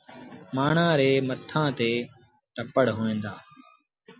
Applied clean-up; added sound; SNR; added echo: none; none; none; none.